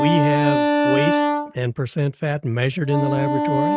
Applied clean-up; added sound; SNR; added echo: neural mask model RNNoise.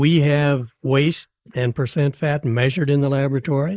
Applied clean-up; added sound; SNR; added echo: neural mask model Resemble Enhance denoiser.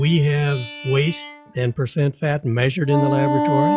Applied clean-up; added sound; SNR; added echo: classical method log-MMSE.